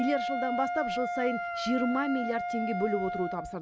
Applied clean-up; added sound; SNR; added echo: none; Wind instrument, woodwind instrument; 2 dB; none.